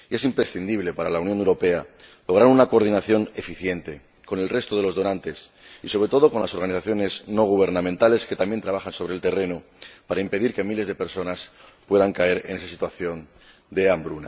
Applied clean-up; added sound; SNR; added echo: none; none; none; none.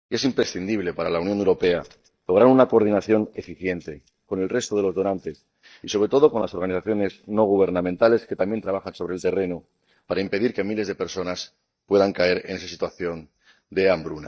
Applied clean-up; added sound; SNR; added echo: neural mask model DeepFilterNet 3.